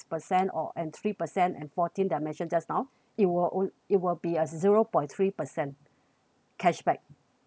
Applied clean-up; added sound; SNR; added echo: none; none; none; none.